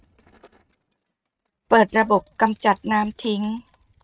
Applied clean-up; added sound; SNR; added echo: neural mask model RNNoise.